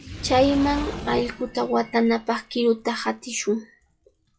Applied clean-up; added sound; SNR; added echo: classical method log-MMSE.